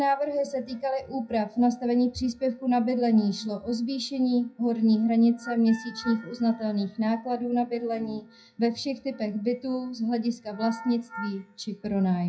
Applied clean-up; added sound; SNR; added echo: classical method WPE with log-MMSE.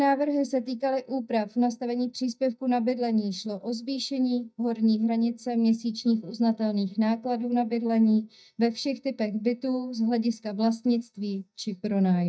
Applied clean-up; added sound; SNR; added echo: neural mask model DeepFilterNet 3.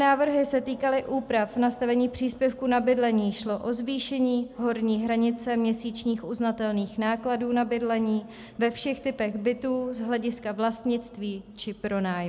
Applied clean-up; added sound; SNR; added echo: none; none; none; none.